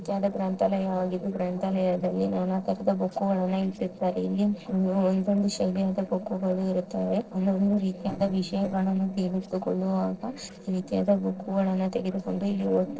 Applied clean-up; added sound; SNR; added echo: neural separator model SepFormer DNS4.